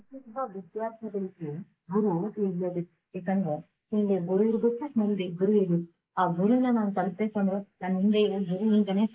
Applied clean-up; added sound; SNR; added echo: neural mask model Resemble Enhance denoiser.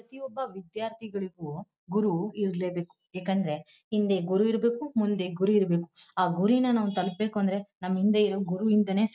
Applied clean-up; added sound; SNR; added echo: none; none; none; none.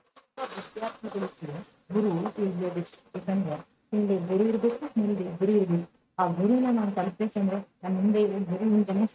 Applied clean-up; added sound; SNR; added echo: neural mask model RNNoise.